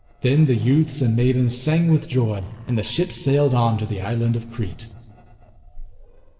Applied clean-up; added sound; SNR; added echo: neural separator model SepFormer DNS4.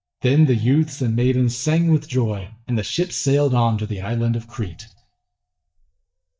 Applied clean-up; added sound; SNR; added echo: neural mask model DeepFilterNet 3.